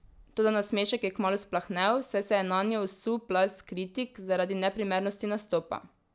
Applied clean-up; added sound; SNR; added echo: none; none; none; none.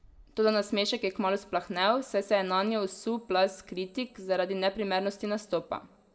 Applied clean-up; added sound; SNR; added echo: none; none; none; reverberation time 0.3 s.